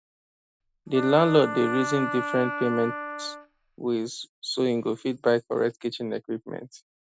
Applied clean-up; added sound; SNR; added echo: none; Wind instrument, woodwind instrument; 6 dB; none.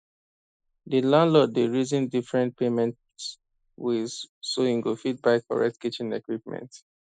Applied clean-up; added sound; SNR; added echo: neural mask model Resemble Enhance denoiser.